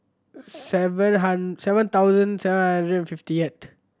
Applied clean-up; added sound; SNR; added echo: none; none; none; none.